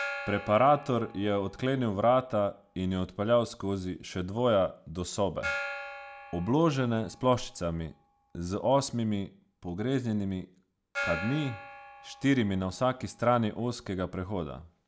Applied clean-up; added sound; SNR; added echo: none; Gong; 14 dB; none.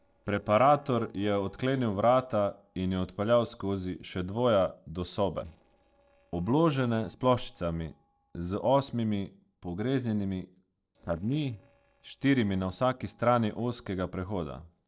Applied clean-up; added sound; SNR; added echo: neural separator model SepFormer DNS4.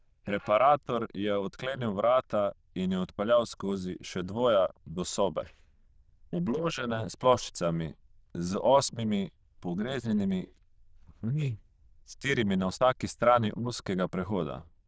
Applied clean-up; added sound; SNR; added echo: neural diffusion model UNIVERSE++.